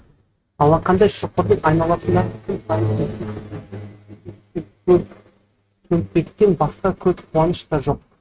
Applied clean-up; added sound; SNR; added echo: neural mask model RNNoise.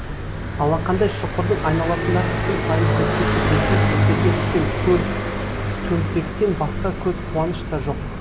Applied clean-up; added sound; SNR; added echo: none; Car passing by; -2 dB; none.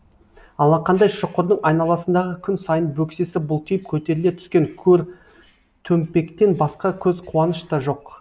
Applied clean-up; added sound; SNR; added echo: none; none; none; none.